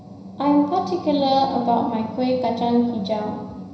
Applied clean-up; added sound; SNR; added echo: none; none; none; reverberation time 0.9 s.